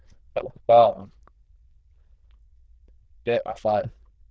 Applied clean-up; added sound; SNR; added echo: neural diffusion model UNIVERSE++.